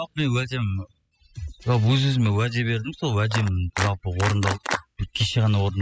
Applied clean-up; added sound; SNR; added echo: classical method spectral subtraction.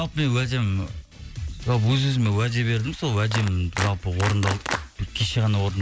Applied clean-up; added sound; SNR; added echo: none; Clapping; 9 dB; none.